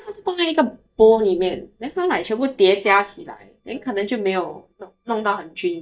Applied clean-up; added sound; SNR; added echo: neural mask model DeepFilterNet 3.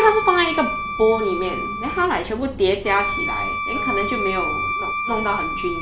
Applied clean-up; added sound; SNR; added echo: none; Wind instrument, woodwind instrument; 4 dB; none.